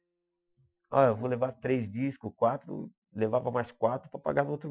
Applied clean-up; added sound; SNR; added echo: classical method Wiener filter.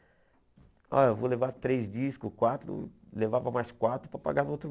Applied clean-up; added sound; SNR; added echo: none; none; none; none.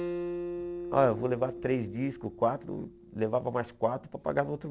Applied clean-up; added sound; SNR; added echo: none; Acoustic guitar; 9 dB; none.